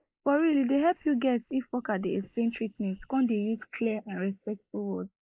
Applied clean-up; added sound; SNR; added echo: neural mask model Resemble Enhance denoiser.